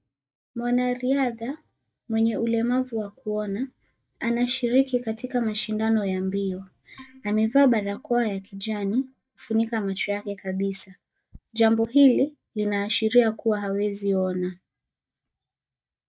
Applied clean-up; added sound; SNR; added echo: neural mask model DeepFilterNet 3.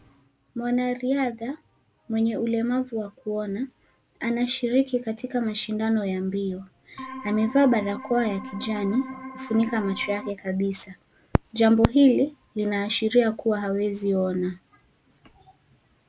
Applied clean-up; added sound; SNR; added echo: none; Organ; 12 dB; none.